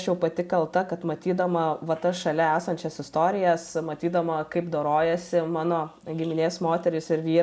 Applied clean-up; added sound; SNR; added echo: none; none; none; none.